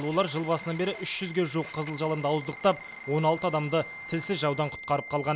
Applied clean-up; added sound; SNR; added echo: none; Ringtone; 14 dB; none.